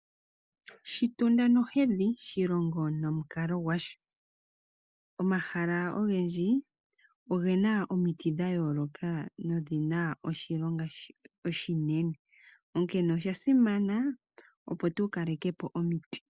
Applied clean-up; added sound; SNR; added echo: neural mask model Resemble Enhance denoiser.